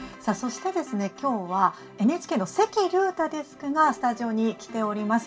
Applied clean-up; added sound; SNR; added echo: none; none; none; reverberation time 0.2 s.